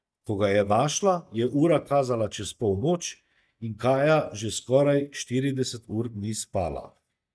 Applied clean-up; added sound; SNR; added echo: neural mask model DeepFilterNet 3.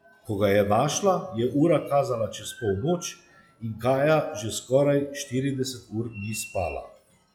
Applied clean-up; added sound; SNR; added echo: classical method log-MMSE.